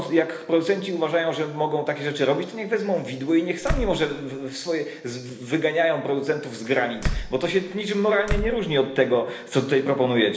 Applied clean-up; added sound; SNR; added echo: none; Slam; 7 dB; reverberation time 1.1 s.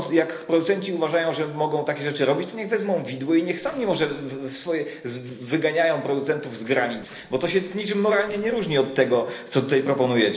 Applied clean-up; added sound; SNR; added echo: neural separator model SepFormer DNS4.